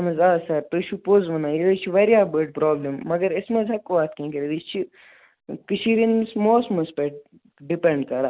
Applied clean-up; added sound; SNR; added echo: none; none; none; none.